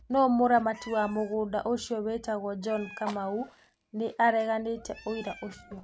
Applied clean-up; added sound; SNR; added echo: none; Fire + Meow; 20 dB; none.